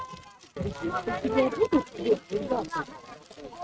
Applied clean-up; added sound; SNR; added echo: neural mask model RNNoise.